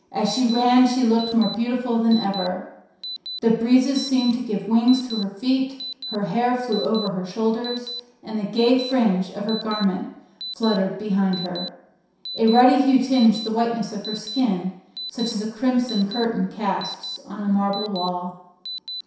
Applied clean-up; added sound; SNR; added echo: none; Alarm; 14 dB; reverberation time 0.7 s.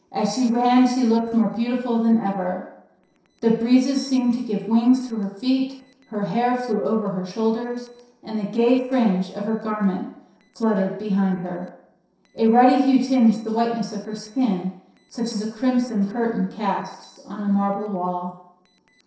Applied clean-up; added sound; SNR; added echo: neural separator model SepFormer DNS4.